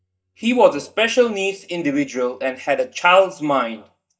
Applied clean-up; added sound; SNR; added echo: neural mask model DeepFilterNet 3.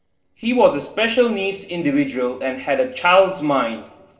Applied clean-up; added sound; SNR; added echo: neural separator model SepFormer DNS4.